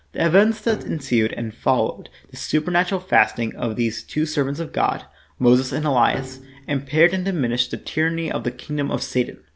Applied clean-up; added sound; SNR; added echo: none; Piano; 20 dB; none.